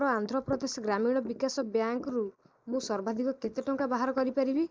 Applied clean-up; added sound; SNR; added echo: neural mask model Resemble Enhance denoiser.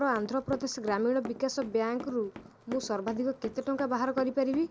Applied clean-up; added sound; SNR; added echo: none; Run; 15 dB; none.